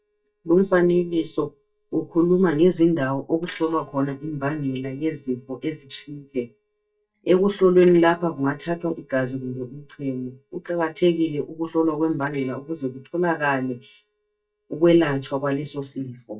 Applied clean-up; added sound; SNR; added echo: neural mask model DeepFilterNet 3.